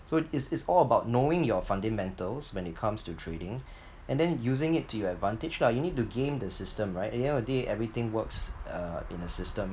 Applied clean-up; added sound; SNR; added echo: none; none; none; none.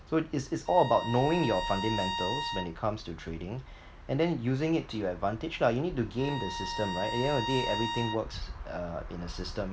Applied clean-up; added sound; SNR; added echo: none; Bowed string instrument; 7 dB; none.